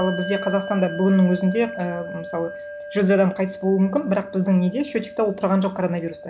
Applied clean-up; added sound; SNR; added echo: none; Bell; 13 dB; none.